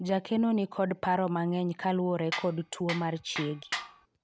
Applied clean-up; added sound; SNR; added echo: none; Tools; 9 dB; none.